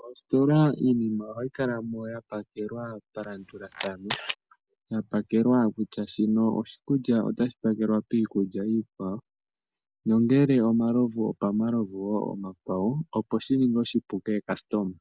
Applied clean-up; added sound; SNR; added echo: none; Camera; 11 dB; none.